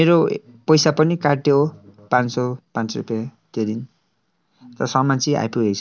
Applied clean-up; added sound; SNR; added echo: none; none; none; none.